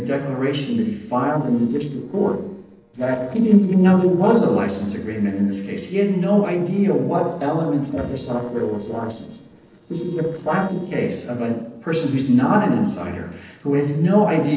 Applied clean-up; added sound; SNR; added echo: neural separator model SepFormer DNS4.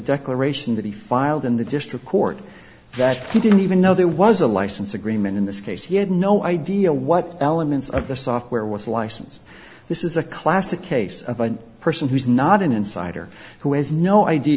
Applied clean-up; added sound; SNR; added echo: none; none; none; none.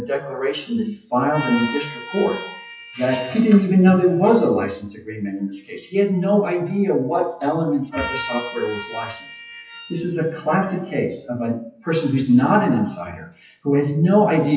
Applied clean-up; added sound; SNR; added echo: classical method WPE with log-MMSE.